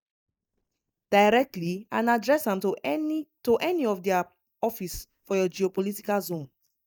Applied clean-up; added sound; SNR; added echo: neural mask model DeepFilterNet 3.